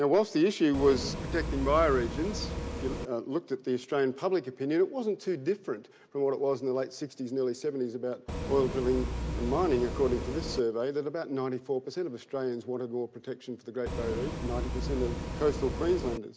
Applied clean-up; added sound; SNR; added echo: none; Bus; 4 dB; none.